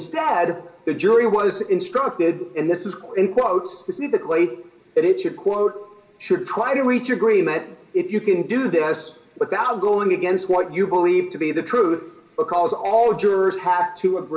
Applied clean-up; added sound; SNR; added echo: none; none; none; reverberation time 0.6 s.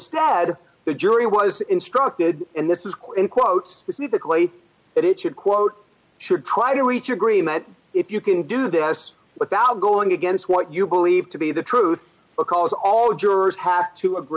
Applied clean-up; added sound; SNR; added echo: none; none; none; none.